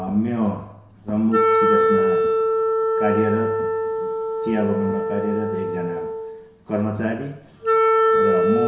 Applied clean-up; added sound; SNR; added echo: none; Wind instrument, woodwind instrument; -4 dB; reverberation time 0.7 s.